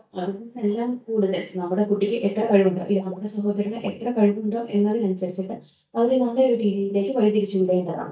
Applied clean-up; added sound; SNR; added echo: neural mask model DeepFilterNet 3.